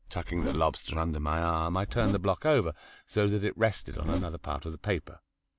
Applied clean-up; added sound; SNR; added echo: none; Zipper (clothing); 8 dB; none.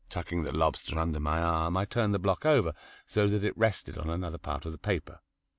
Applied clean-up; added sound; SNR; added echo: none; none; none; none.